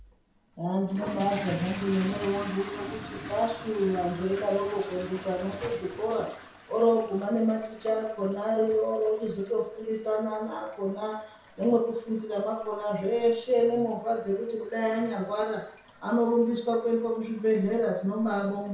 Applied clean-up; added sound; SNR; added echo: none; Fill (with liquid) / Toilet flush; 16 dB; reverberation time 0.5 s.